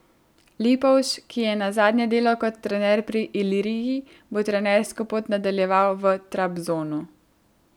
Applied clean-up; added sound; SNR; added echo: none; none; none; none.